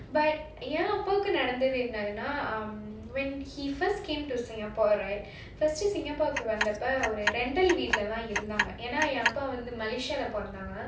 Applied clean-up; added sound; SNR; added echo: none; Clock; 3 dB; none.